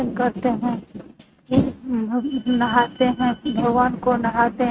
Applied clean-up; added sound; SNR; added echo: neural mask model RNNoise.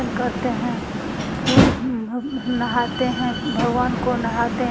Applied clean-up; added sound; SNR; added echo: none; Slam; 0 dB; none.